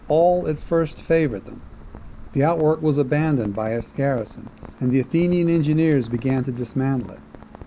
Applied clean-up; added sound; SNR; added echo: none; Rain; 18 dB; none.